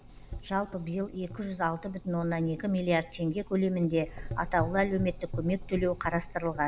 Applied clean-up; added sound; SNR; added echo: none; Gurgling / Engine; 11 dB; none.